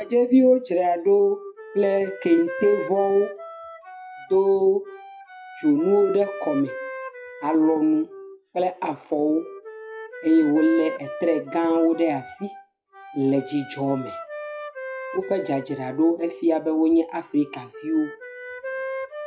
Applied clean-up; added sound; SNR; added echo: classical method WPE with log-MMSE.